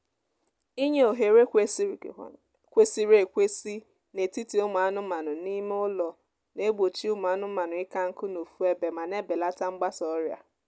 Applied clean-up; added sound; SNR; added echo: none; none; none; none.